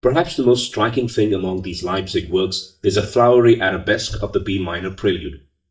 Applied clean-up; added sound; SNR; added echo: neural mask model DeepFilterNet 3.